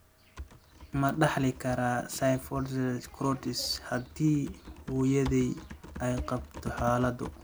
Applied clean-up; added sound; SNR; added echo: none; Typing; 14 dB; none.